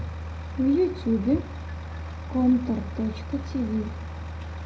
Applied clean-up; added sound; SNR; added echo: none; Truck; 18 dB; reverberation time 0.4 s.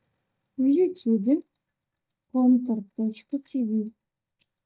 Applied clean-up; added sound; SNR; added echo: neural mask model DeepFilterNet 3.